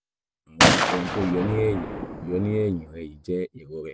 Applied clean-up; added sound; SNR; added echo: none; Gunshot, gunfire; -2 dB; none.